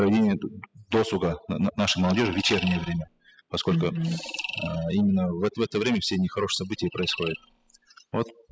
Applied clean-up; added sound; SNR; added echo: classical method spectral subtraction.